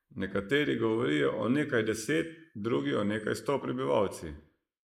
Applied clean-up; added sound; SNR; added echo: neural mask model Resemble Enhance denoiser.